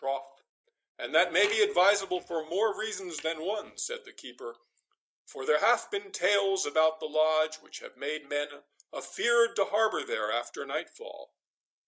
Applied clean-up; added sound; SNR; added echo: neural mask model DeepFilterNet 3.